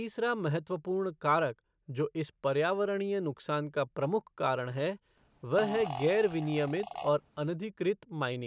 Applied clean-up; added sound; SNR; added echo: none; Fart; 10 dB; none.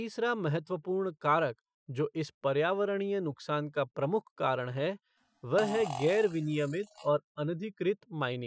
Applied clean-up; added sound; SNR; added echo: classical method Wiener filter.